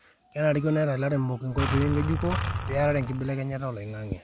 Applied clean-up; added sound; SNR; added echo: none; Engine; 3 dB; none.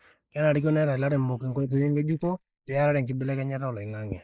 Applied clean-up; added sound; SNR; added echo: neural mask model Resemble Enhance denoiser.